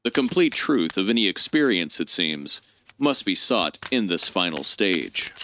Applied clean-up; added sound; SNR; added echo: neural mask model RNNoise.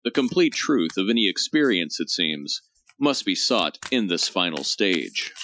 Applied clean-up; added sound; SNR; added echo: classical method Wiener filter.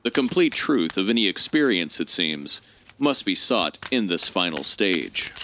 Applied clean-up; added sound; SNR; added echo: none; Domestic sounds, home sounds; 19 dB; none.